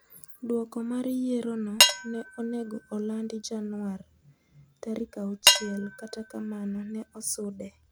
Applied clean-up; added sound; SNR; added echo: none; Cutlery, silverware / Dishes, pots, and pans; -4 dB; none.